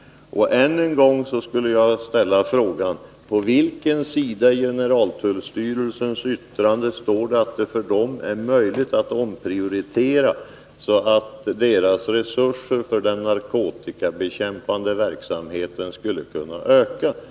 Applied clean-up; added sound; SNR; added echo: none; none; none; none.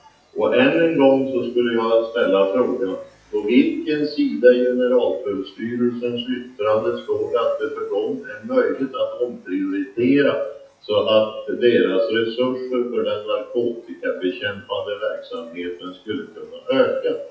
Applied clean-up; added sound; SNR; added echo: classical method WPE with log-MMSE.